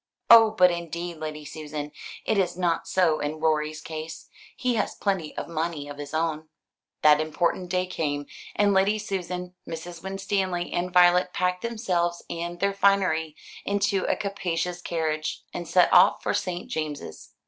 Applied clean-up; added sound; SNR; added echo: none; none; none; none.